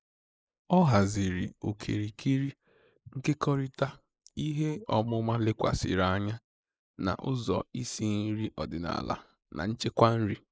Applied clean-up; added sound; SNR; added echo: neural mask model Resemble Enhance denoiser.